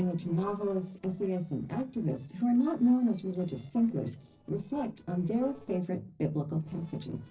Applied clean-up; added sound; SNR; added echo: neural separator model SepFormer DNS4.